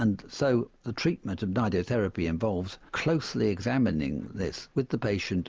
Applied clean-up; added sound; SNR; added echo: none; none; none; none.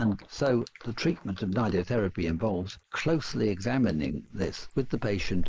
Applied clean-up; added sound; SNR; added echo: neural mask model Resemble Enhance denoiser.